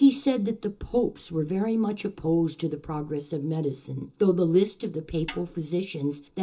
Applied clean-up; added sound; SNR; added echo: none; Snare drum; 17 dB; reverberation time 0.2 s.